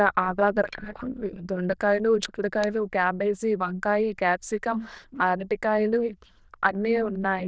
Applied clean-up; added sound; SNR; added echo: neural diffusion model UNIVERSE++.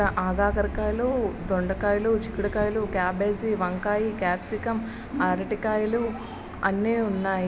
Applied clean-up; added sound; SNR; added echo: none; none; none; none.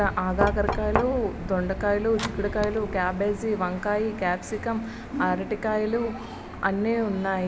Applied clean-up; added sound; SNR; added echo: none; Knock; 6 dB; none.